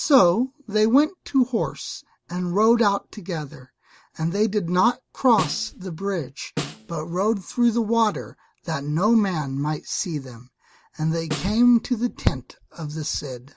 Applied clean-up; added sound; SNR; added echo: none; Snare drum; 11 dB; none.